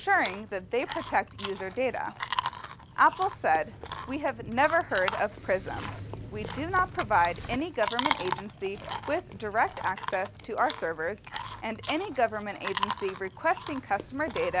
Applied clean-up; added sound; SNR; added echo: none; Chewing, mastication; 6 dB; none.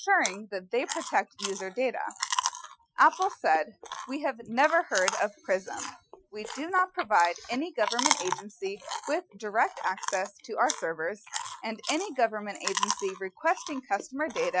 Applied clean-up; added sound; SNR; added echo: classical method Wiener filter.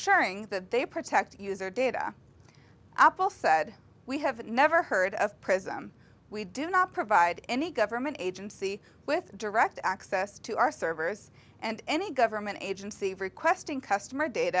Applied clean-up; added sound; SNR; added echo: none; none; none; none.